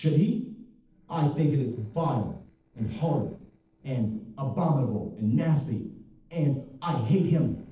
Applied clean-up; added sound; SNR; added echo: neural separator model SepFormer DNS4.